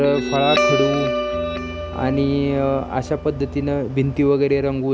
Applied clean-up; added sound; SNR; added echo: none; Guitar; 5 dB; none.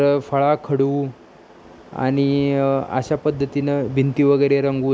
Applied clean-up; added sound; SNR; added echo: none; none; none; none.